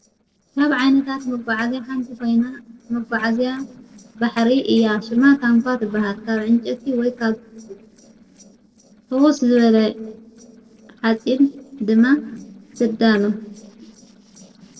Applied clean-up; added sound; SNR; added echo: neural separator model SepFormer DNS4.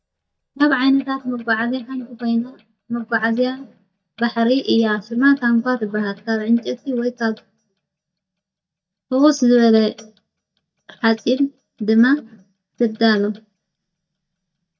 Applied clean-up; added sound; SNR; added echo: neural mask model DeepFilterNet 3.